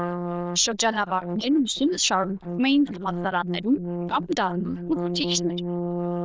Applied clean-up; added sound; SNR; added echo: neural diffusion model UNIVERSE++.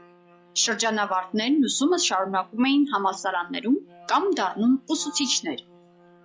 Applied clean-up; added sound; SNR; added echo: classical method log-MMSE.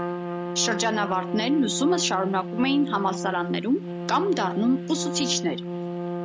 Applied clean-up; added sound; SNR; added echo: none; Trumpet; 6 dB; none.